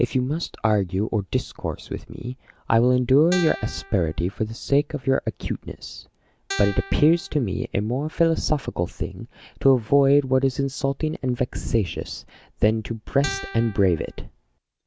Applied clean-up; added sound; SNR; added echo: none; Guitar; 12 dB; none.